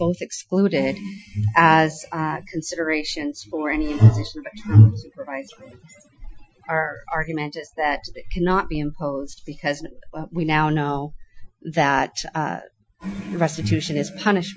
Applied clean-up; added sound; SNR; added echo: classical method Wiener filter.